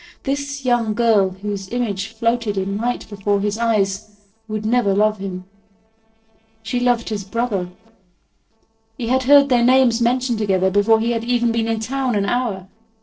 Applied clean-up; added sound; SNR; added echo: neural separator model SepFormer DNS4.